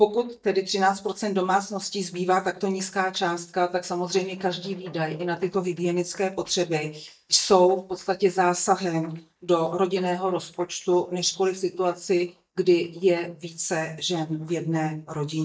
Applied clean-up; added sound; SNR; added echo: neural mask model DeepFilterNet 3.